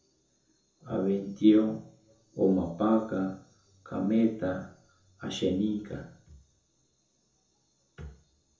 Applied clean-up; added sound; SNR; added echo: none; none; none; reverberation time 0.6 s.